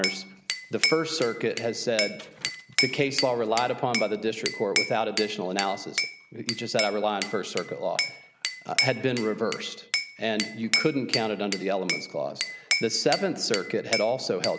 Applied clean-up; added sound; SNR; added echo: none; Glass / Bell; 4 dB; none.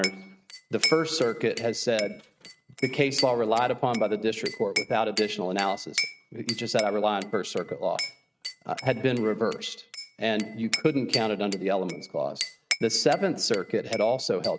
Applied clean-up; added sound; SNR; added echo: neural mask model RNNoise.